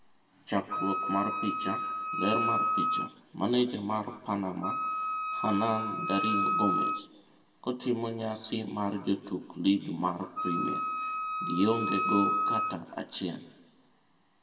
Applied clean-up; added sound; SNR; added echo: none; Wind instrument, woodwind instrument; -1 dB; reverberation time 1.2 s.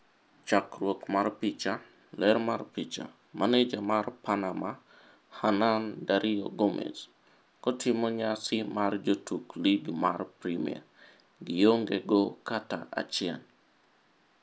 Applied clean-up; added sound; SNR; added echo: none; none; none; none.